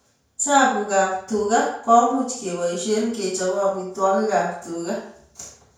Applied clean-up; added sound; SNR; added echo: none; none; none; reverberation time 0.5 s.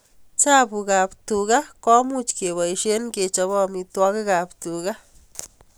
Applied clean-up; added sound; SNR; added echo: none; none; none; none.